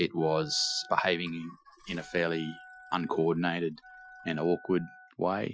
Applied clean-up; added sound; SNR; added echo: classical method Wiener filter.